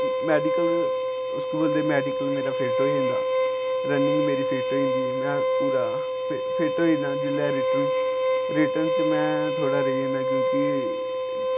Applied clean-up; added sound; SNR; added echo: none; Bowed string instrument; -4 dB; none.